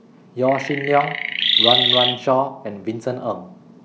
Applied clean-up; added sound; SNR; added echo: none; Chirp, tweet; -2 dB; none.